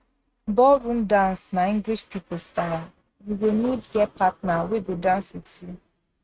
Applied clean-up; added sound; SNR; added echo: neural mask model RNNoise.